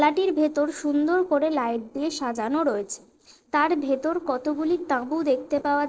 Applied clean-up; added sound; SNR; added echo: neural separator model SepFormer DNS4.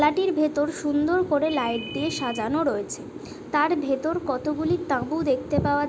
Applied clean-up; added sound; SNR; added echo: none; Ringtone; 13 dB; none.